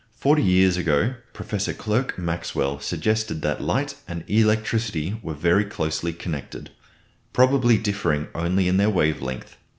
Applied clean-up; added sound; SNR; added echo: none; none; none; none.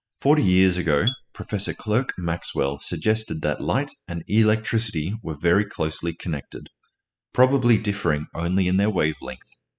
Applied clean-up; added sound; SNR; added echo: classical method spectral subtraction.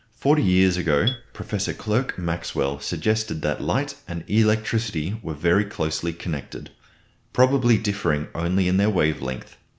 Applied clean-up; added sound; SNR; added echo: none; Marimba, xylophone; 14 dB; none.